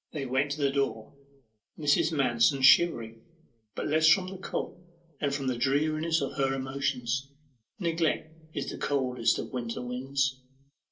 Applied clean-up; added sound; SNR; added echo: none; none; none; reverberation time 0.2 s.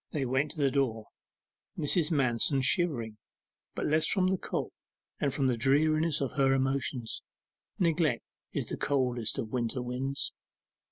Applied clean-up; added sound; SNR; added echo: none; none; none; none.